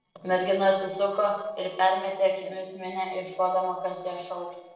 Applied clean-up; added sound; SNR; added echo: neural separator model SepFormer DNS4.